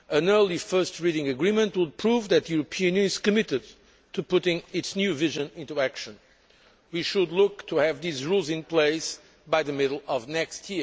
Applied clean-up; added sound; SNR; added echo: none; none; none; none.